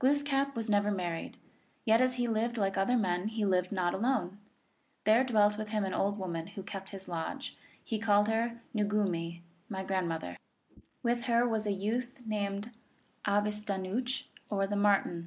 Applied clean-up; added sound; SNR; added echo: neural mask model Resemble Enhance denoiser.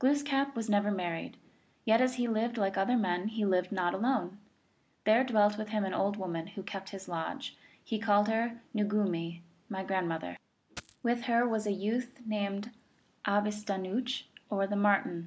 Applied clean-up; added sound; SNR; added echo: none; Coin (dropping); 16 dB; none.